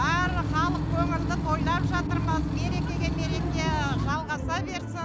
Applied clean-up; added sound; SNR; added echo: none; Engine / Truck / Car; 0 dB; none.